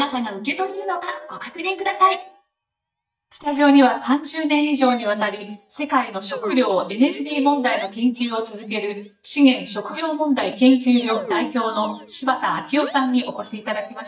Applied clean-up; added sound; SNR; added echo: neural mask model DeepFilterNet 3.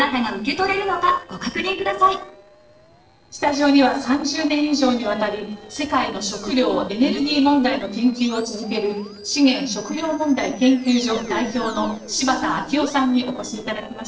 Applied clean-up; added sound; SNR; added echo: neural separator model SepFormer DNS4.